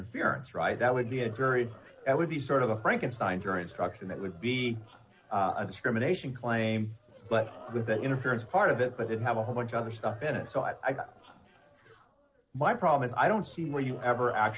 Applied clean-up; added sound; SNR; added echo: neural separator model SepFormer DNS4.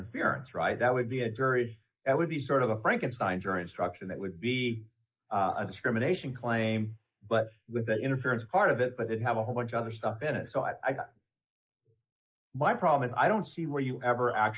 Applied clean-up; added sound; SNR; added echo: neural mask model Resemble Enhance denoiser.